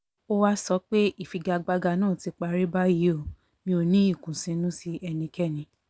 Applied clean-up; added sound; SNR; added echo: none; none; none; none.